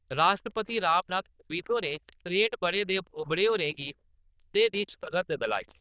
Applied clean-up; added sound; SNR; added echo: neural diffusion model UNIVERSE++.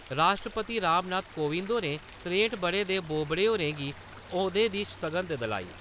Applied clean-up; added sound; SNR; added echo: none; Stream; 18 dB; none.